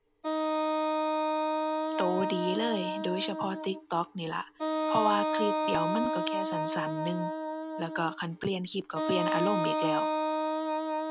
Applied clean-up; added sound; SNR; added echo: none; Wind instrument, woodwind instrument; -2 dB; none.